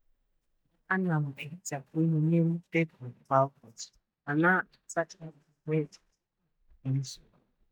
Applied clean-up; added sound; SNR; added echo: neural mask model DeepFilterNet 3.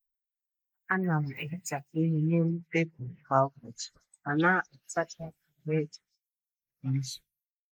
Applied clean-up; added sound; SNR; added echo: neural mask model Resemble Enhance denoiser.